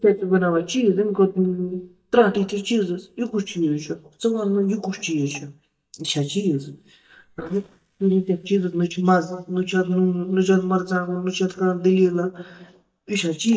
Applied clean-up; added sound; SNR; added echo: neural mask model DeepFilterNet 3.